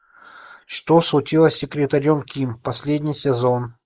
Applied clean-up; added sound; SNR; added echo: neural mask model Resemble Enhance denoiser.